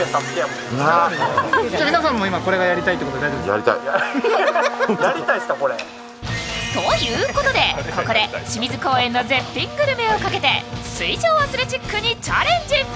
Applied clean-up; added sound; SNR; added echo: none; Trumpet; 15 dB; none.